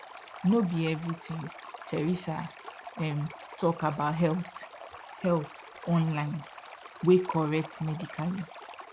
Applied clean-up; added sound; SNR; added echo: none; Stream; 15 dB; none.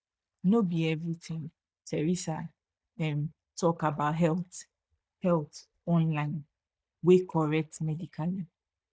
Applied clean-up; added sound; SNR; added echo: neural mask model DeepFilterNet 3.